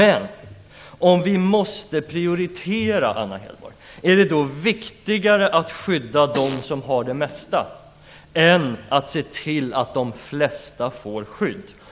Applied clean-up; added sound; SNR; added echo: none; Fart; 14 dB; none.